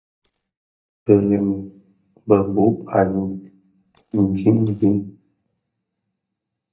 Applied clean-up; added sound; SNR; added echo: neural mask model DeepFilterNet 3.